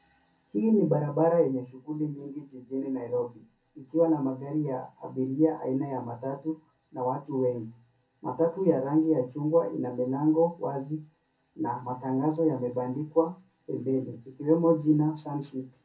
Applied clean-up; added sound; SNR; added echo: none; none; none; reverberation time 0.3 s.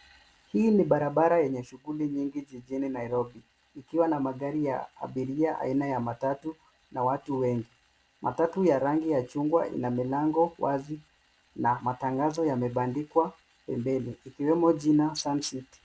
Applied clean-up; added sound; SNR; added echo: none; none; none; none.